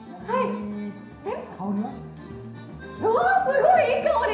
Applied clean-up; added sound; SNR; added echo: none; none; none; reverberation time 0.7 s.